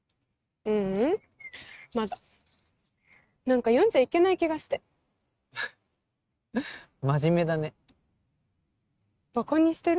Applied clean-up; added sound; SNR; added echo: neural mask model RNNoise.